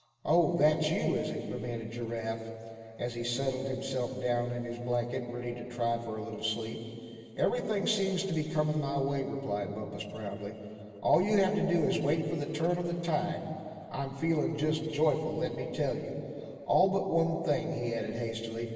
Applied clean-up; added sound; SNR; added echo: none; none; none; reverberation time 2.6 s.